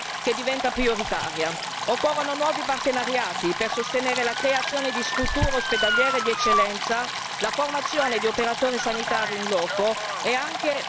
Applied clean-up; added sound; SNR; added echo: none; Motor vehicle (road) / Siren + Stream; 2 dB; none.